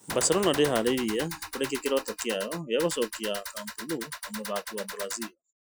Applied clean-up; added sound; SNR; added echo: classical method Wiener filter.